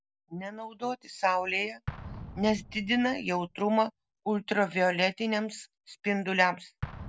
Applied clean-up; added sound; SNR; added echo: none; Explosion; 17 dB; none.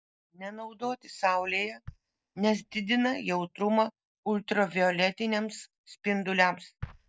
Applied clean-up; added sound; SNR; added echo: neural mask model DeepFilterNet 3.